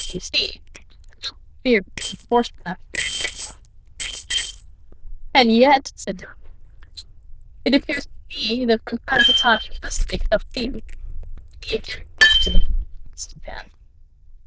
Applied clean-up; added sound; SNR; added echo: neural diffusion model UNIVERSE++.